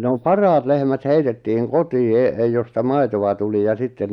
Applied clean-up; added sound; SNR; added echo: neural mask model Resemble Enhance denoiser.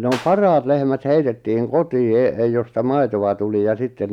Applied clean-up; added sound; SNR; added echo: none; Clapping; 15 dB; none.